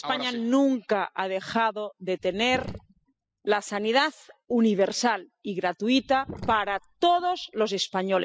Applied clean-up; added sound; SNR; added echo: classical method spectral subtraction.